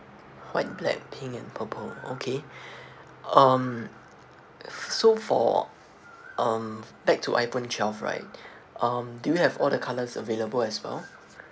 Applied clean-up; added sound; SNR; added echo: none; none; none; none.